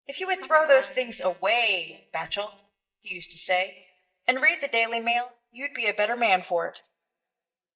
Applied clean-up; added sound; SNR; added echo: neural mask model DeepFilterNet 3.